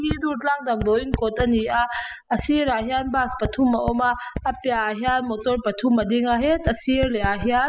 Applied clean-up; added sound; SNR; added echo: classical method spectral subtraction.